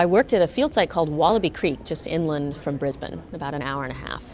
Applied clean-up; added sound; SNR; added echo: none; none; none; none.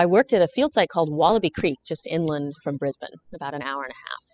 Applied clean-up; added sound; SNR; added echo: classical method spectral subtraction.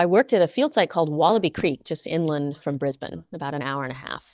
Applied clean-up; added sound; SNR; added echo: neural mask model DeepFilterNet 3.